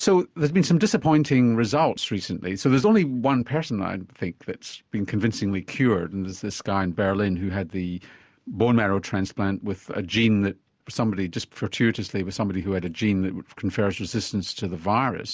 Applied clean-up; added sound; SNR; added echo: none; none; none; none.